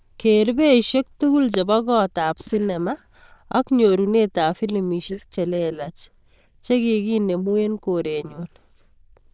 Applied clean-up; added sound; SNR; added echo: neural diffusion model UNIVERSE++.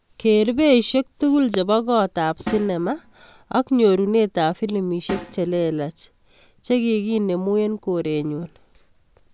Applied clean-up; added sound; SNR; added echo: none; Snare drum; 16 dB; none.